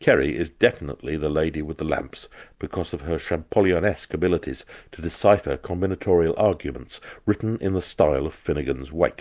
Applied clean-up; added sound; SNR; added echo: none; none; none; none.